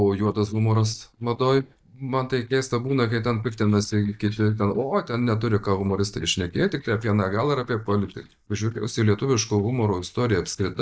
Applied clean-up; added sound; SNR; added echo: neural mask model DeepFilterNet 3.